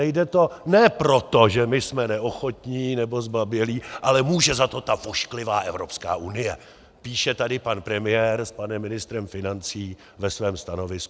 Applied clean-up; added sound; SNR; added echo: none; none; none; none.